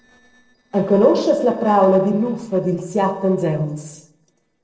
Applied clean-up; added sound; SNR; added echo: neural separator model SepFormer DNS4.